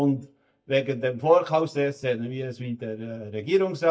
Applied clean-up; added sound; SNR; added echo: neural mask model DeepFilterNet 3.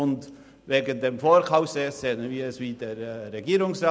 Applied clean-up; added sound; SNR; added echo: none; none; none; none.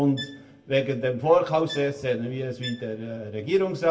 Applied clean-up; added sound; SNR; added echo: none; Bowed string instrument; 18 dB; reverberation time 0.2 s.